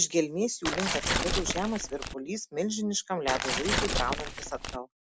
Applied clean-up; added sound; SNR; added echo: none; Tearing; 0 dB; none.